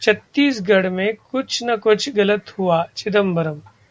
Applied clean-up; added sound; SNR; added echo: none; none; none; none.